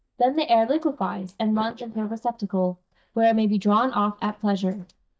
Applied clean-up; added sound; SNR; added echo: neural mask model DeepFilterNet 3.